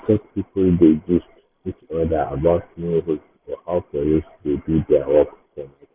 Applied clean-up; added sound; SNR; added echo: neural mask model Resemble Enhance denoiser.